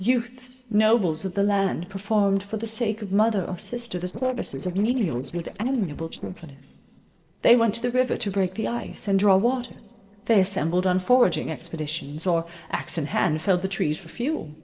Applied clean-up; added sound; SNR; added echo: neural separator model SepFormer DNS4.